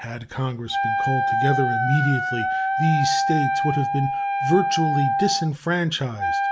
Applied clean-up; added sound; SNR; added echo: none; Wind instrument, woodwind instrument; -1 dB; none.